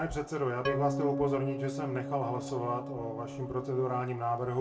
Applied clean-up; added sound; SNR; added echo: none; Organ; 4 dB; reverberation time 0.2 s.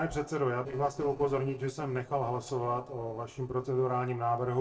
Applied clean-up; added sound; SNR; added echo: neural separator model SepFormer DNS4.